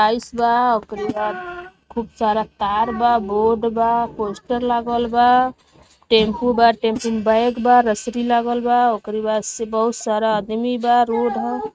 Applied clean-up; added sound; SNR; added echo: neural mask model RNNoise.